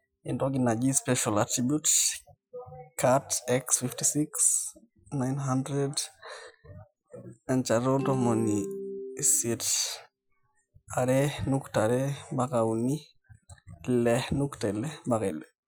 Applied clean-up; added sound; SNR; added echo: classical method Wiener filter.